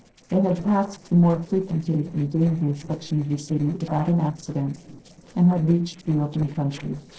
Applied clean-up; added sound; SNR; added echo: neural separator model SepFormer DNS4.